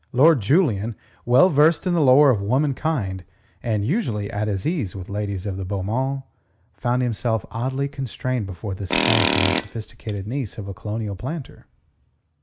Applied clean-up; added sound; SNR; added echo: none; Tools; 1 dB; none.